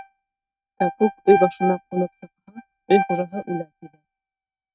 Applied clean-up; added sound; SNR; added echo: neural mask model RNNoise.